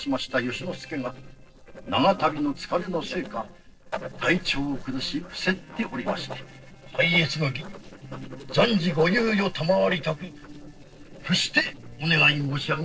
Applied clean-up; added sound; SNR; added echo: neural separator model SepFormer DNS4.